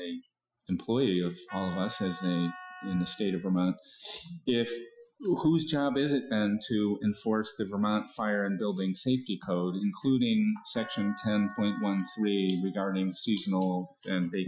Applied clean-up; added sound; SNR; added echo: classical method Wiener filter.